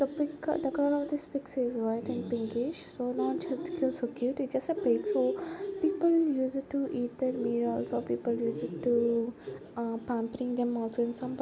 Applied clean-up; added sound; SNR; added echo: none; none; none; none.